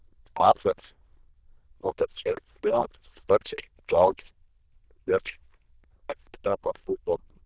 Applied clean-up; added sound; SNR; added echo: neural diffusion model UNIVERSE++.